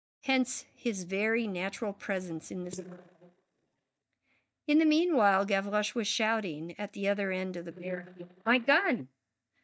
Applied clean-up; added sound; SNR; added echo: neural mask model DeepFilterNet 3.